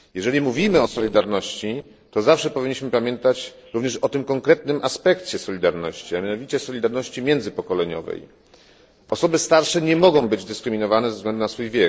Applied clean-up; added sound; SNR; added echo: neural separator model SepFormer DNS4.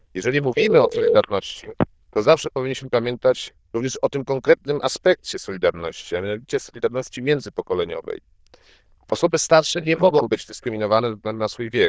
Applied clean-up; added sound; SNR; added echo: neural diffusion model UNIVERSE++.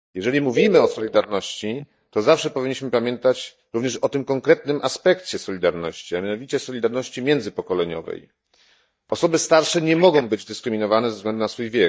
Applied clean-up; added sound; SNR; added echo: neural mask model DeepFilterNet 3.